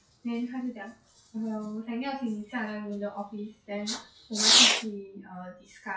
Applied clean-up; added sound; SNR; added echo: classical method WPE with log-MMSE.